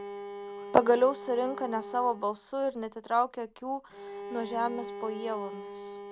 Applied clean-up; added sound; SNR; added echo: none; Bowed string instrument; 12 dB; none.